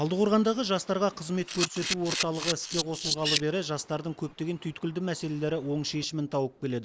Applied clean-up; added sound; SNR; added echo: neural mask model Resemble Enhance denoiser.